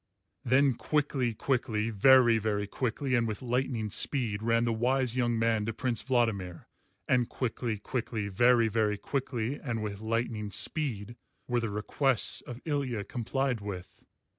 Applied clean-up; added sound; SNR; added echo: none; none; none; none.